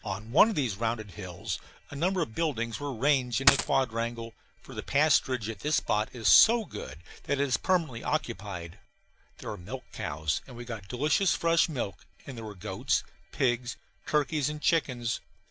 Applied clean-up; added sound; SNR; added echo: none; Coin (dropping); -5 dB; none.